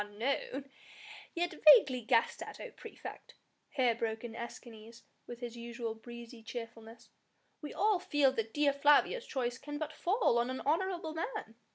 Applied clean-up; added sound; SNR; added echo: none; none; none; none.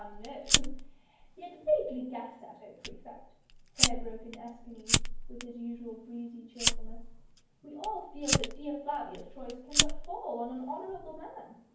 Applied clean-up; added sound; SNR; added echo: none; Fire; -5 dB; reverberation time 0.9 s.